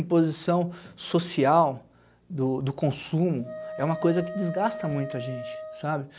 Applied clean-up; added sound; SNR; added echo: none; Wind instrument, woodwind instrument; 11 dB; none.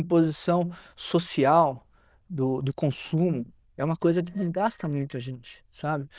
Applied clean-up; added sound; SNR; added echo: neural diffusion model UNIVERSE++.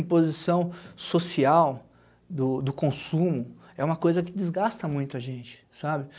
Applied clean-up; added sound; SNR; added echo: none; none; none; none.